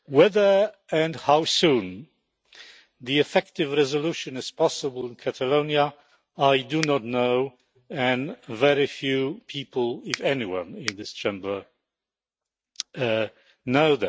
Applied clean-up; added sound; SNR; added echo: neural mask model RNNoise.